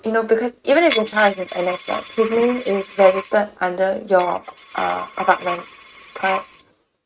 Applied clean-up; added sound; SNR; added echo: neural mask model RNNoise.